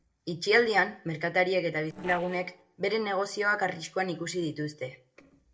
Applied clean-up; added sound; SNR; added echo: neural separator model SepFormer DNS4.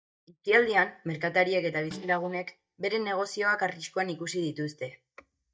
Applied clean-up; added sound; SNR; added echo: neural mask model DeepFilterNet 3.